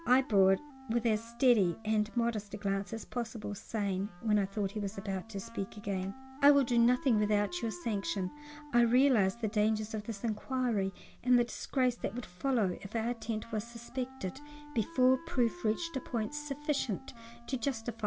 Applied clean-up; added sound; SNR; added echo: none; Wind instrument, woodwind instrument; 20 dB; none.